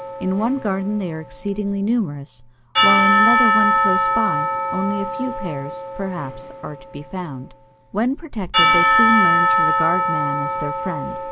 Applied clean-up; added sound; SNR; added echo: none; Church bell / Percussion; -4 dB; none.